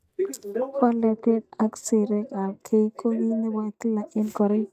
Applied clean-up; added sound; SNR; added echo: neural mask model DeepFilterNet 3.